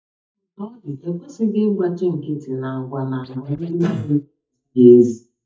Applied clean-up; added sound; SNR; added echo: neural mask model DeepFilterNet 3.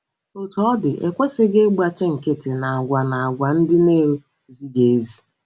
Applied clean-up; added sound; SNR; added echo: none; none; none; none.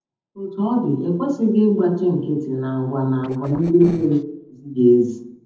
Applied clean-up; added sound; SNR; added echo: neural separator model SepFormer DNS4.